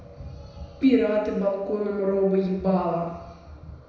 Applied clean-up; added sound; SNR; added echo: none; none; none; reverberation time 1.0 s.